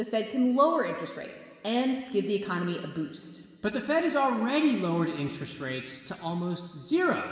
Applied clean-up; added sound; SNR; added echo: none; none; none; reverberation time 2.8 s.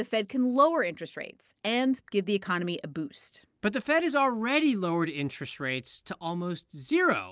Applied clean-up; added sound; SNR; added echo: none; none; none; none.